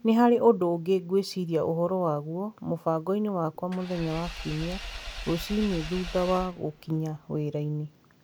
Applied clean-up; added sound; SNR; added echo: none; Engine / Vehicle; 12 dB; none.